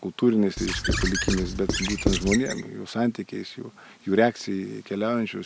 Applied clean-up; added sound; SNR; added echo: none; Squeak / Writing; 2 dB; none.